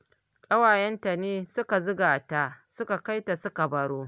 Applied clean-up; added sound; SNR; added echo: none; none; none; none.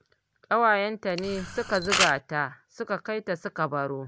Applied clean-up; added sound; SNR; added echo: none; Camera; 1 dB; none.